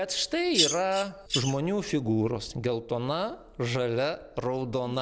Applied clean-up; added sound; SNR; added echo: none; Bird vocalization, bird call, bird song; 1 dB; none.